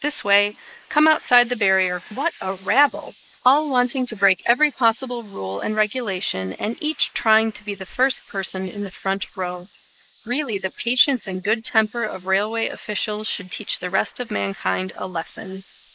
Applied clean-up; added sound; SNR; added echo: neural mask model Resemble Enhance denoiser.